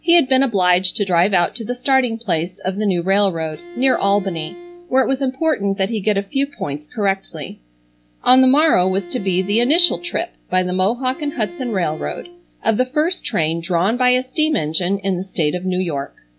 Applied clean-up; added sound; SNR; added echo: none; Bowed string instrument; 17 dB; none.